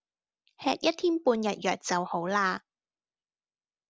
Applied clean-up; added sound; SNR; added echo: none; none; none; none.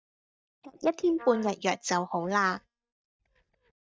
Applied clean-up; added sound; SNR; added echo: neural mask model DeepFilterNet 3.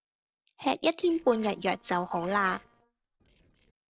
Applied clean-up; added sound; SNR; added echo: neural separator model SepFormer DNS4.